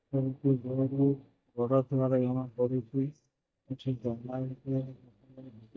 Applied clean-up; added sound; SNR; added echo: neural mask model DeepFilterNet 3.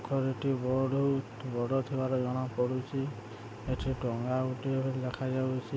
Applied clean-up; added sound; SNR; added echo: none; none; none; none.